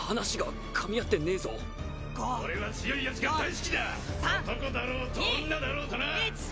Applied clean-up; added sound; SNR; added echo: none; none; none; none.